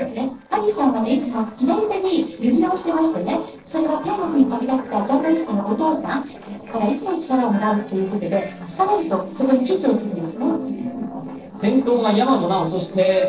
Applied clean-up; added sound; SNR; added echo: neural separator model SepFormer DNS4.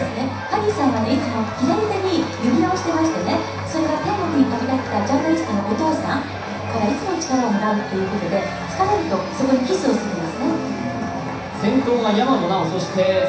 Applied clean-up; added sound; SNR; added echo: none; Wind instrument, woodwind instrument; 16 dB; reverberation time 0.7 s.